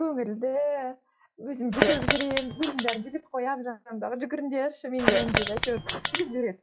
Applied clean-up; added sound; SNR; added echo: classical method log-MMSE.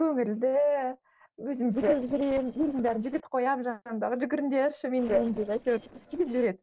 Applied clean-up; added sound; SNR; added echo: neural separator model SepFormer DNS4.